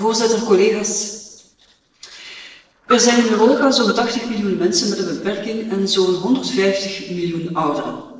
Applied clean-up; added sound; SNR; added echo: neural separator model SepFormer DNS4.